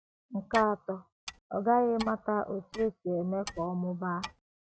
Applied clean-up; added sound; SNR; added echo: neural mask model RNNoise.